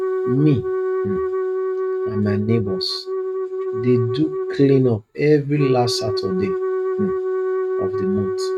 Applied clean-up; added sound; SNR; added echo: neural mask model RNNoise.